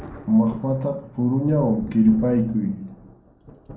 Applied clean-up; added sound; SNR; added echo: none; Thunder; 18 dB; reverberation time 0.6 s.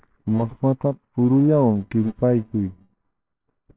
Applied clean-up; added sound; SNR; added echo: neural separator model SepFormer WHAMR!.